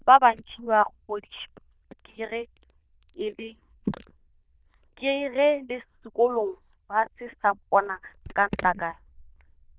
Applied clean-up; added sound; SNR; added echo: neural diffusion model UNIVERSE++.